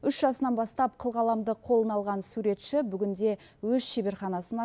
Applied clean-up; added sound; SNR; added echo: none; none; none; none.